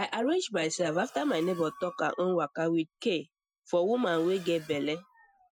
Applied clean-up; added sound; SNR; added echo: classical method Wiener filter.